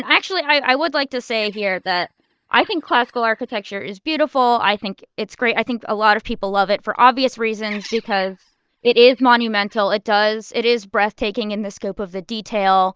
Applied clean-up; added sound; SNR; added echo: neural mask model DeepFilterNet 3.